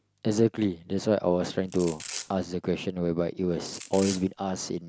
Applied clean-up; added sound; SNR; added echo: none; Domestic sounds, home sounds; 13 dB; none.